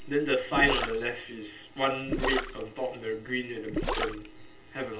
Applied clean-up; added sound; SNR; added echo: none; Gurgling; 3 dB; reverberation time 0.2 s.